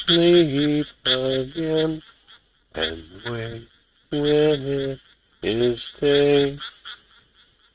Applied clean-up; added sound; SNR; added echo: neural mask model RNNoise.